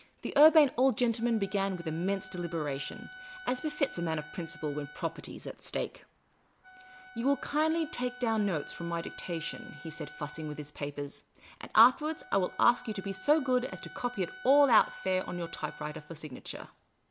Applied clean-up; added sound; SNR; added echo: none; Wind instrument, woodwind instrument; 19 dB; none.